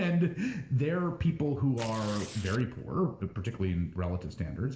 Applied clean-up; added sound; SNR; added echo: none; Tearing; 16 dB; reverberation time 1.6 s.